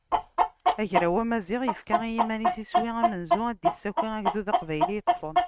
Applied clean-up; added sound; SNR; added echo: neural mask model RNNoise.